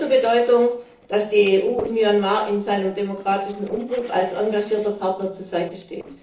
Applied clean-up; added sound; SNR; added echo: neural separator model SepFormer DNS4.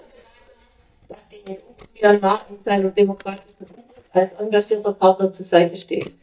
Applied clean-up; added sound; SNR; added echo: neural mask model DeepFilterNet 3.